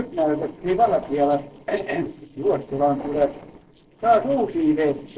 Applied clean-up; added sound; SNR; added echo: neural separator model SepFormer DNS4.